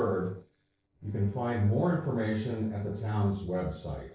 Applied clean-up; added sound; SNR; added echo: neural separator model SepFormer DNS4.